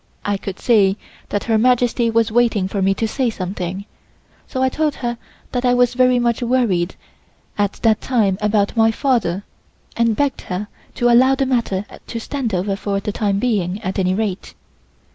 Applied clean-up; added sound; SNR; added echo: none; none; none; none.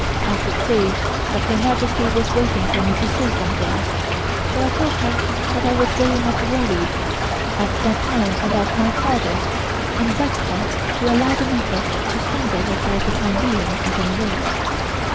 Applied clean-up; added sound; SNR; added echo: none; Stream / Trickle, dribble; -3 dB; none.